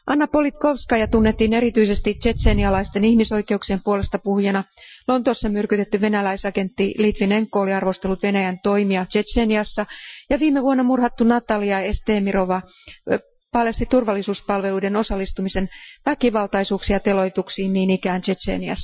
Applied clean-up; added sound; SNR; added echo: classical method Wiener filter.